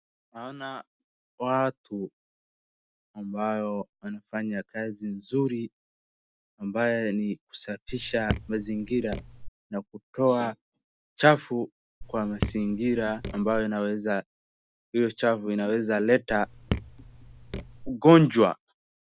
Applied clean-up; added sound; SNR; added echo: none; Raindrop / Drip; 8 dB; none.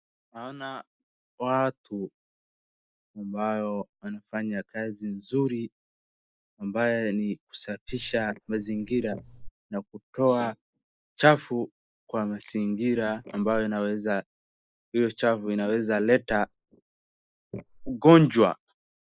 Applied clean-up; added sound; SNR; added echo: neural mask model Resemble Enhance denoiser.